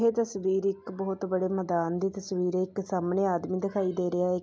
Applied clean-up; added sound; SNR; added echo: none; none; none; none.